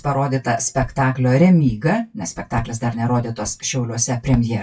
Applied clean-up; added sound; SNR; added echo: classical method WPE with log-MMSE.